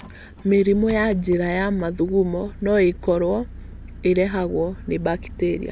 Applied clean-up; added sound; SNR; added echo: none; Engine; 15 dB; none.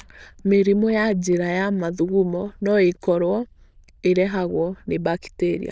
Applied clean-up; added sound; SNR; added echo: neural diffusion model UNIVERSE++.